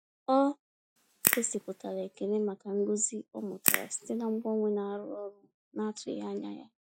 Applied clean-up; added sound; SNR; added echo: classical method log-MMSE.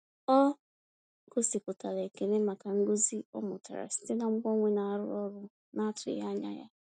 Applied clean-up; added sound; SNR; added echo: none; none; none; none.